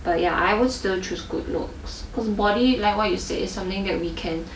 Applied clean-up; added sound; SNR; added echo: none; none; none; none.